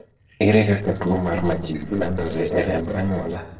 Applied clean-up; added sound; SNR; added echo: neural separator model SepFormer DNS4.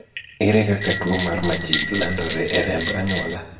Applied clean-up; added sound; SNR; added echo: none; Bell; 4 dB; reverberation time 0.9 s.